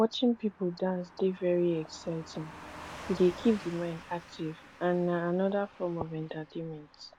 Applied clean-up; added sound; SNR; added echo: none; Car passing by / Truck; 18 dB; none.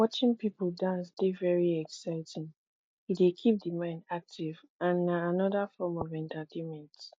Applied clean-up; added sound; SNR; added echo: none; none; none; none.